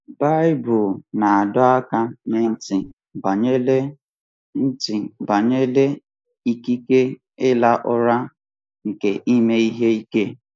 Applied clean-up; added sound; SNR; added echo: neural mask model Resemble Enhance denoiser.